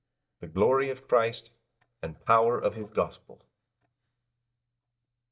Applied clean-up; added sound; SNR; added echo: neural mask model DeepFilterNet 3.